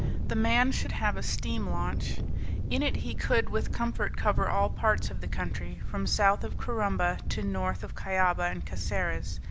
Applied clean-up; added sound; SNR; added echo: none; Thunder; 0 dB; none.